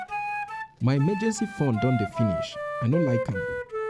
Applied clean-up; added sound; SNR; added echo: none; Wind instrument, woodwind instrument; 5 dB; none.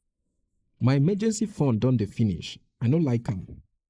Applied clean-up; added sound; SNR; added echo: neural mask model Resemble Enhance denoiser.